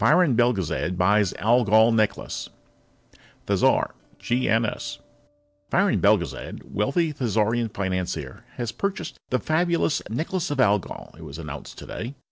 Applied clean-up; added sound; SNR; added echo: neural separator model SepFormer DNS4.